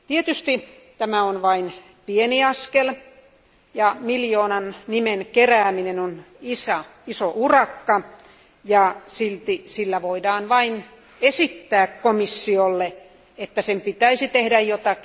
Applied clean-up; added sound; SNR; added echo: none; none; none; none.